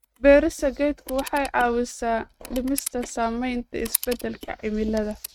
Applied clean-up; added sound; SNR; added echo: neural mask model RNNoise.